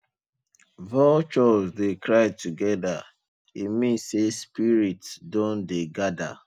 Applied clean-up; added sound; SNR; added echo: none; none; none; none.